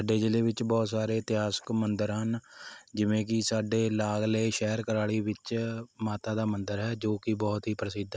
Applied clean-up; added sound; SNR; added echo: none; none; none; none.